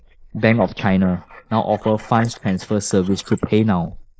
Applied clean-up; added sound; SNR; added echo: neural mask model Resemble Enhance denoiser.